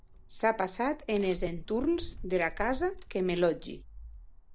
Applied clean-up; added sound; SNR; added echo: none; Crack; 11 dB; none.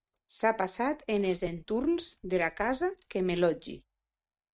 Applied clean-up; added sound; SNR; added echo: neural mask model RNNoise.